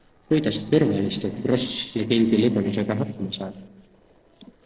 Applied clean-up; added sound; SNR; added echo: neural separator model SepFormer DNS4.